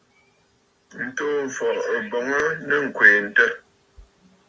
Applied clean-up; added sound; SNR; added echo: none; none; none; none.